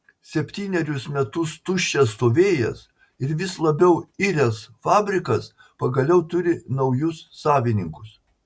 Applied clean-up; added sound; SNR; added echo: none; none; none; none.